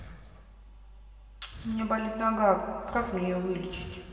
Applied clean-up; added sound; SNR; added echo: none; Breathing; 18 dB; reverberation time 2.6 s.